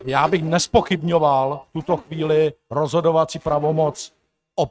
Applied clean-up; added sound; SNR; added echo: neural mask model RNNoise.